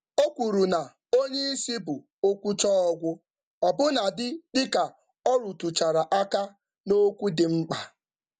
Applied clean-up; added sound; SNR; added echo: none; none; none; none.